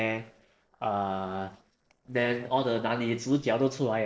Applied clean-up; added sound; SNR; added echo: neural separator model SepFormer DNS4.